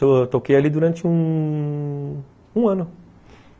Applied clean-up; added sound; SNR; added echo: none; none; none; none.